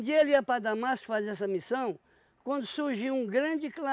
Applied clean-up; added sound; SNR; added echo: none; none; none; none.